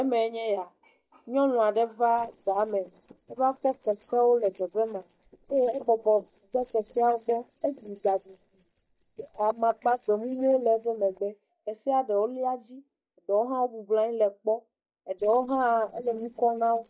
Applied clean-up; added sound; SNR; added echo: neural mask model DeepFilterNet 3.